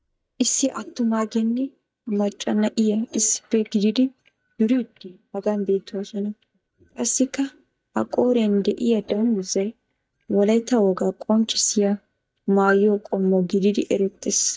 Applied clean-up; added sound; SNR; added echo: neural mask model DeepFilterNet 3.